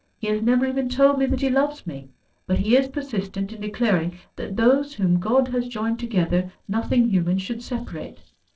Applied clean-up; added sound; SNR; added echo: neural separator model SepFormer DNS4.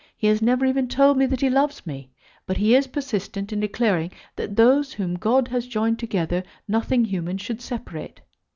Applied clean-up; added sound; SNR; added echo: none; none; none; none.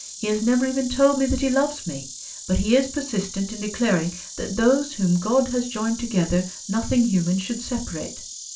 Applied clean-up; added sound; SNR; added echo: none; Insect; 14 dB; reverberation time 0.2 s.